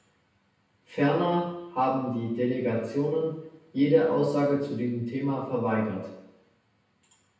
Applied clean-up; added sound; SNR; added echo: none; none; none; reverberation time 0.9 s.